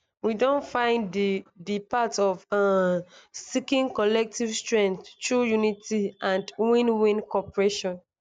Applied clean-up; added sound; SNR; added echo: none; none; none; none.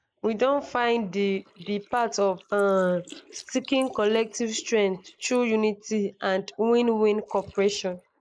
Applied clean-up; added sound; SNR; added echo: neural mask model Resemble Enhance denoiser.